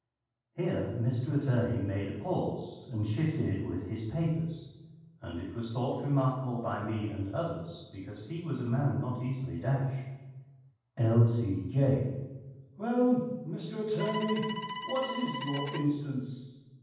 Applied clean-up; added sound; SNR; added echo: none; Bowed string instrument; 9 dB; reverberation time 1.2 s.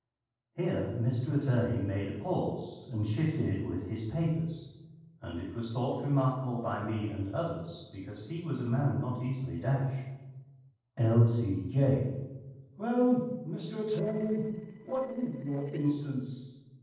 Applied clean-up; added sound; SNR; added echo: neural separator model SepFormer DNS4.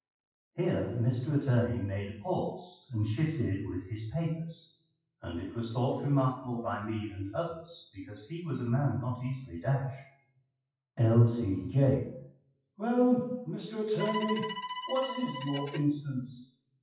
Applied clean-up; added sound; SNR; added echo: classical method WPE with log-MMSE.